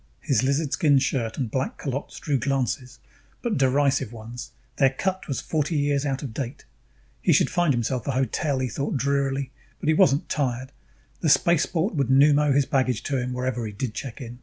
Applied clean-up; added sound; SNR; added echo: none; none; none; none.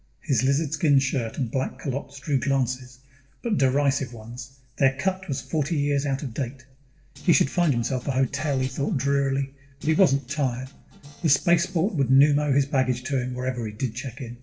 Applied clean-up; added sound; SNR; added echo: neural separator model SepFormer DNS4.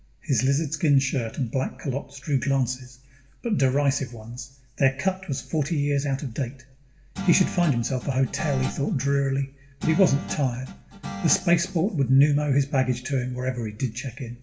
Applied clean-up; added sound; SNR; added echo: none; Guitar; 11 dB; reverberation time 0.6 s.